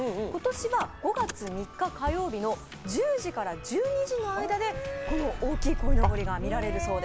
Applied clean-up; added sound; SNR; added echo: none; Engine starting / Motor vehicle (road); 2 dB; none.